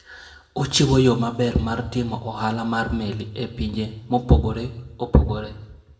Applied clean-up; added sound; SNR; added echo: none; none; none; reverberation time 0.8 s.